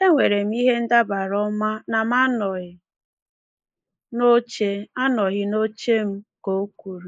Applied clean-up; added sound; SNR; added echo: neural mask model Resemble Enhance denoiser.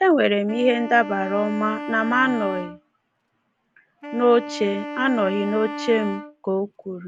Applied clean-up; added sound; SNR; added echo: none; Wind instrument, woodwind instrument; 11 dB; none.